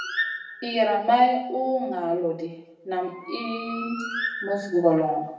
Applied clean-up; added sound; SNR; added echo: none; Bird; 10 dB; reverberation time 0.8 s.